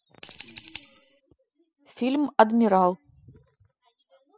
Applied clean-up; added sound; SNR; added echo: classical method spectral subtraction.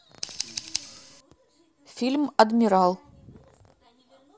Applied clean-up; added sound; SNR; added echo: none; Scissors; 15 dB; none.